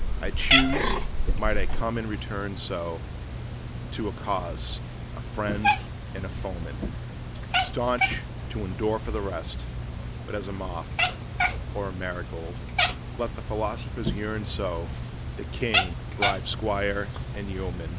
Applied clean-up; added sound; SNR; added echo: none; Cat; -4 dB; none.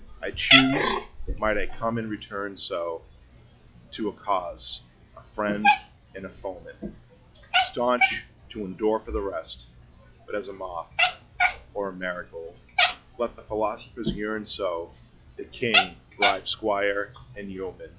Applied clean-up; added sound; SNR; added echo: classical method log-MMSE.